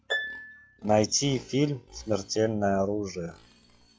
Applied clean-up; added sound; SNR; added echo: classical method log-MMSE.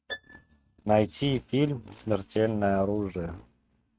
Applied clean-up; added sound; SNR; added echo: neural mask model RNNoise.